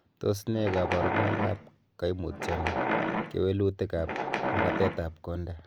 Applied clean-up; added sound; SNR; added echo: none; Wild animals; 1 dB; none.